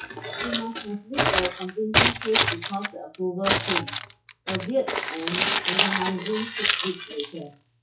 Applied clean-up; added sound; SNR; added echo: classical method WPE with log-MMSE.